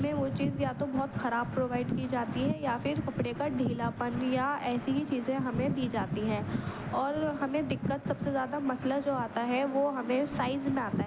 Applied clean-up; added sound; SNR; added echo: none; none; none; none.